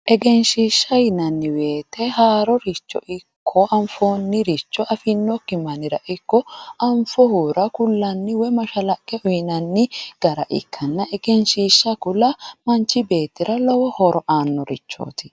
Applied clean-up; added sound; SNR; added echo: none; none; none; none.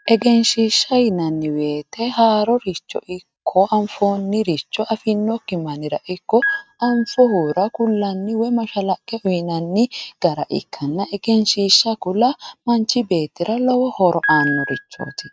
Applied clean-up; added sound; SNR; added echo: neural mask model RNNoise.